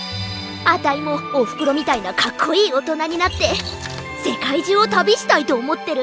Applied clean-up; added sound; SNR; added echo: none; none; none; none.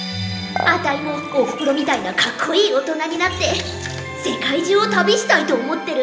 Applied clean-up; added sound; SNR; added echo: none; Dishes, pots, and pans / Chink, clink; 12 dB; reverberation time 0.8 s.